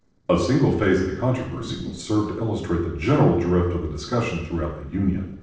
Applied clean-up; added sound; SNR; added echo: neural separator model SepFormer DNS4.